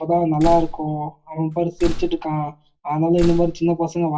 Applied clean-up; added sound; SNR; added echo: none; Slam; 8 dB; reverberation time 0.2 s.